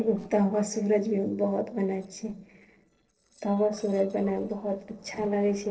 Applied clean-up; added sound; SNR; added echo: neural separator model SepFormer DNS4.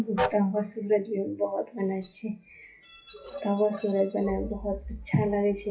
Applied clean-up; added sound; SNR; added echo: classical method WPE with log-MMSE.